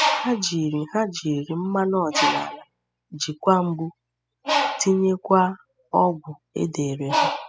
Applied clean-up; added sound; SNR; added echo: classical method spectral subtraction.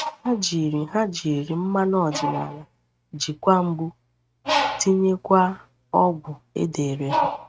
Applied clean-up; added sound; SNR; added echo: neural mask model RNNoise.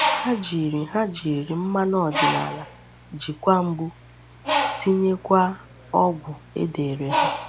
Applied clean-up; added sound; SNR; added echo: none; Bird; 5 dB; none.